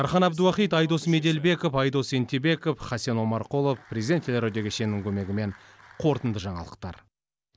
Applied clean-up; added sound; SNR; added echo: none; none; none; none.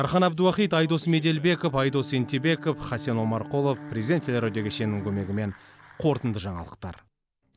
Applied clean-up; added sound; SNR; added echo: none; Bowed string instrument; 17 dB; none.